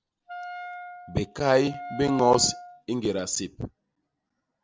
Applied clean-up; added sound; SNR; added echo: none; Wind instrument, woodwind instrument; 12 dB; none.